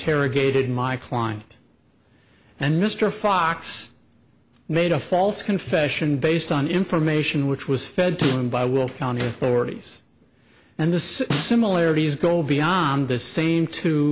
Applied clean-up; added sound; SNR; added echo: none; Snare drum; 8 dB; none.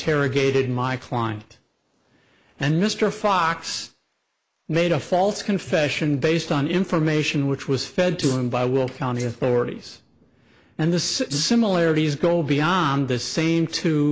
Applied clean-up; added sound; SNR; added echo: neural mask model Resemble Enhance denoiser.